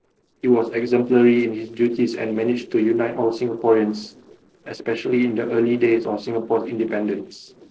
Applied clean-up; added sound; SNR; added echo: neural separator model SepFormer DNS4.